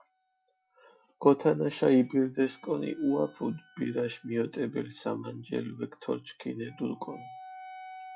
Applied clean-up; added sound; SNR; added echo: classical method log-MMSE.